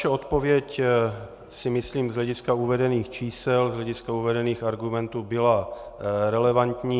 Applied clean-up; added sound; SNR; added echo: none; none; none; none.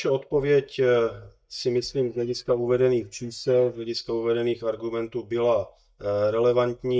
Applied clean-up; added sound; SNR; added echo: neural mask model DeepFilterNet 3.